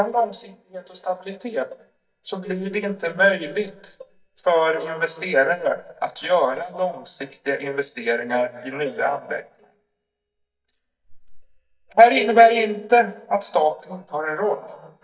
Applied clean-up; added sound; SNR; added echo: neural mask model DeepFilterNet 3.